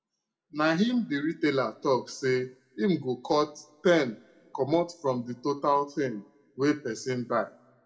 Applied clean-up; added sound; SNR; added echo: none; none; none; reverberation time 0.5 s.